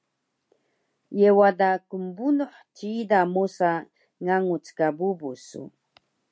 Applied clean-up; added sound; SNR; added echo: none; none; none; none.